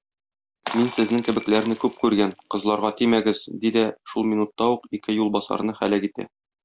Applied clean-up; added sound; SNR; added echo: none; Shatter; 15 dB; none.